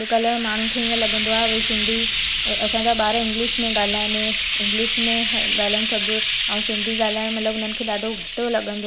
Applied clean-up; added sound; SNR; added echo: none; Frying (food); -3 dB; none.